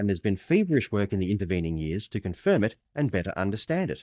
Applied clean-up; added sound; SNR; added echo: neural mask model DeepFilterNet 3.